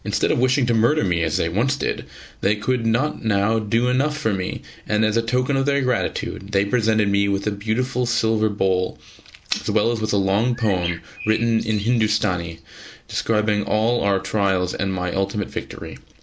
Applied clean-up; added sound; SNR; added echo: none; Bird; 14 dB; none.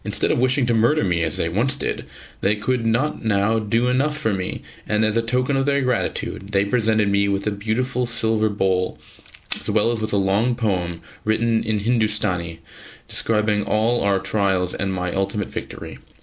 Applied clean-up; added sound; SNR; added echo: none; none; none; none.